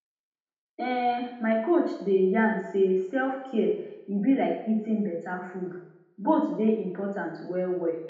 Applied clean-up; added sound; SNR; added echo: none; none; none; reverberation time 0.8 s.